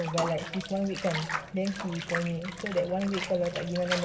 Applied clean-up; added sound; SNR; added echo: none; Bathtub (filling or washing) / Water; 7 dB; reverberation time 1.6 s.